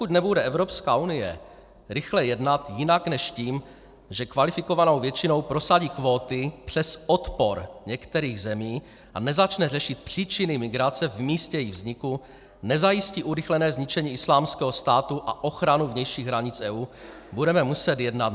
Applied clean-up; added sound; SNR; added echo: none; none; none; none.